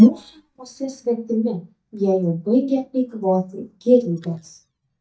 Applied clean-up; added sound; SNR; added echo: neural mask model DeepFilterNet 3.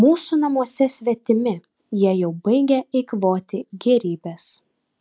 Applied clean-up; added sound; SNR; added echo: none; none; none; none.